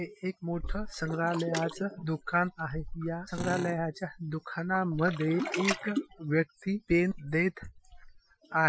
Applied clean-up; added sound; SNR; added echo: classical method Wiener filter.